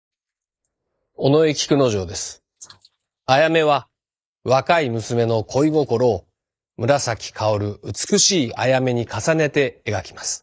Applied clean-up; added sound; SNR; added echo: neural mask model Resemble Enhance denoiser.